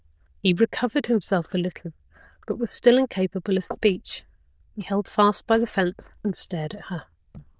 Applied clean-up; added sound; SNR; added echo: neural diffusion model UNIVERSE++.